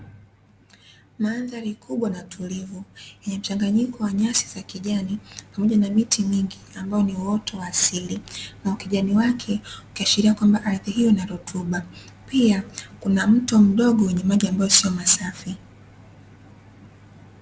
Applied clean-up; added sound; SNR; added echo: none; none; none; none.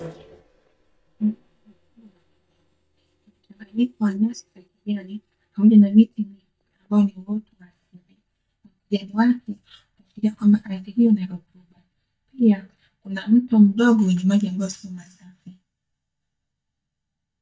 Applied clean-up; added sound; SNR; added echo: neural mask model DeepFilterNet 3.